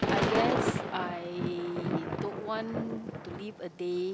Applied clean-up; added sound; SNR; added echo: none; Thunder / Rain; -2 dB; none.